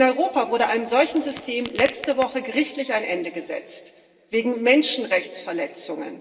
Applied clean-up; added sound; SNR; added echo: none; Crack; 16 dB; reverberation time 1.7 s.